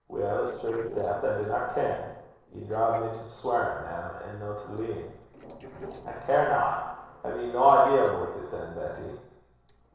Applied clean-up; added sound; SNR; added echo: neural separator model SepFormer DNS4.